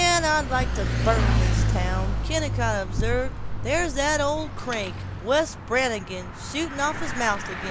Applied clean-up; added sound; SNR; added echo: none; Mechanisms / Bicycle; 0 dB; none.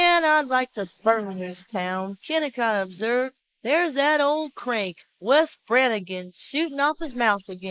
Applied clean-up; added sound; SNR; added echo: neural mask model Resemble Enhance denoiser.